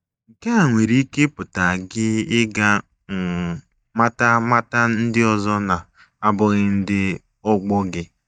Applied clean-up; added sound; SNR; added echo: neural mask model DeepFilterNet 3.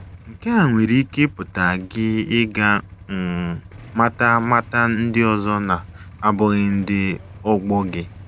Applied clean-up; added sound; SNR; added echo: none; Idling / Engine starting / Motorcycle / Accelerating, revving, vroom; 19 dB; none.